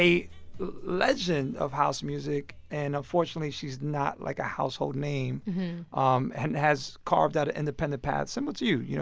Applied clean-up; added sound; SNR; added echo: none; none; none; none.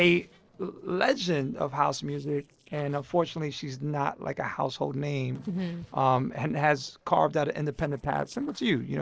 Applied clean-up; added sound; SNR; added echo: neural separator model SepFormer DNS4.